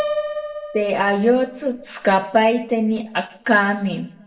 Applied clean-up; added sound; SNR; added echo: none; Piano; 12 dB; reverberation time 0.7 s.